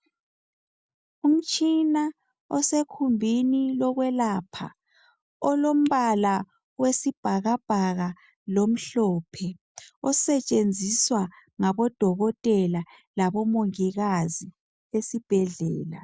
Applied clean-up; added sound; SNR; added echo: none; none; none; none.